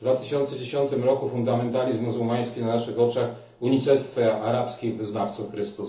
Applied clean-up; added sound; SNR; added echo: none; none; none; reverberation time 0.8 s.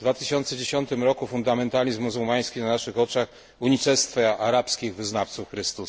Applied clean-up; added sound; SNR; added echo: none; none; none; none.